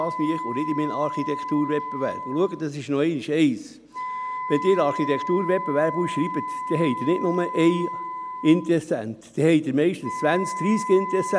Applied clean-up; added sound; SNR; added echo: none; Wind instrument, woodwind instrument; 8 dB; none.